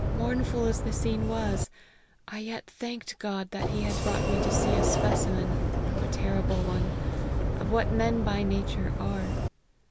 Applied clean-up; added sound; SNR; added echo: none; Sliding door; -4 dB; none.